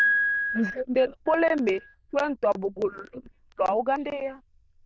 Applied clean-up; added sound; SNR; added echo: neural diffusion model UNIVERSE++.